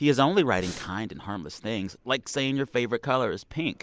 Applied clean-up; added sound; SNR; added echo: none; Breathing; 13 dB; none.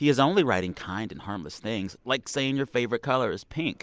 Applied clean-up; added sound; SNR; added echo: none; none; none; none.